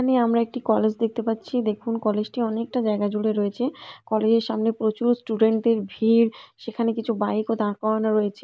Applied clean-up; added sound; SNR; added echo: none; none; none; none.